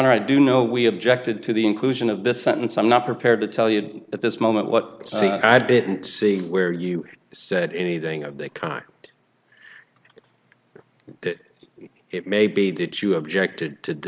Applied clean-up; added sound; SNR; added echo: none; none; none; none.